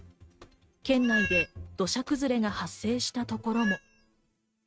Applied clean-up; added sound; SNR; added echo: neural mask model RNNoise.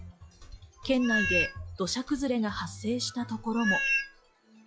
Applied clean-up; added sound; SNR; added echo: classical method log-MMSE.